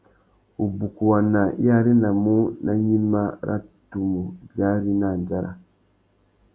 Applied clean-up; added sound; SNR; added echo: none; none; none; none.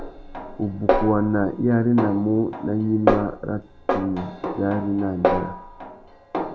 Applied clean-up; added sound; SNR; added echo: none; Snare drum; 3 dB; none.